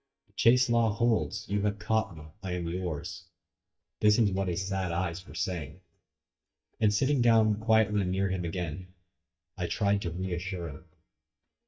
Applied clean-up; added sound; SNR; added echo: neural mask model DeepFilterNet 3.